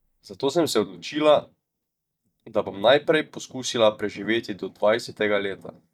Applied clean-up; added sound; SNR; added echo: neural mask model DeepFilterNet 3.